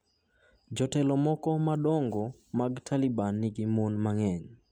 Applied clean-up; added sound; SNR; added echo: none; none; none; none.